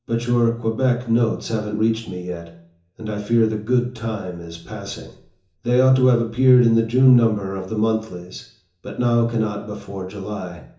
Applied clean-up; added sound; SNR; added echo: none; none; none; reverberation time 0.7 s.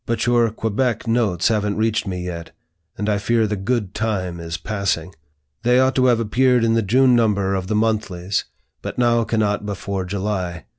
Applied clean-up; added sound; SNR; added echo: none; none; none; none.